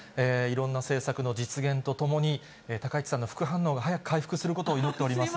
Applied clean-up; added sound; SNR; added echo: none; none; none; none.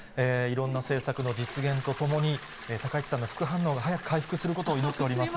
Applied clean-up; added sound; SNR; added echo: none; Toilet flush; 14 dB; none.